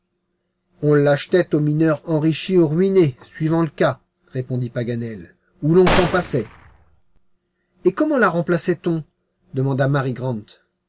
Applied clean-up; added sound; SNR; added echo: none; Gunshot, gunfire; 4 dB; none.